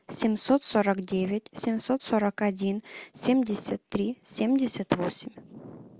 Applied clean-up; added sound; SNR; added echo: none; none; none; none.